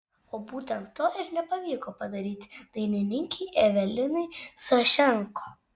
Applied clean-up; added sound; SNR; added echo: none; none; none; none.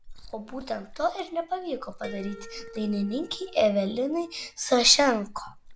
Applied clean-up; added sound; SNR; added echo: none; Harp + Liquid; 17 dB; none.